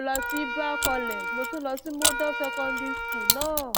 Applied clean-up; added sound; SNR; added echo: none; Wind instrument, woodwind instrument + Mechanisms; -2 dB; none.